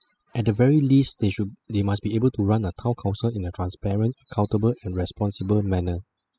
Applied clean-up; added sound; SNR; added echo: classical method spectral subtraction.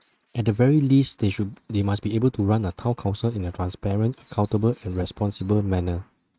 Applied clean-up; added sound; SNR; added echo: neural mask model RNNoise.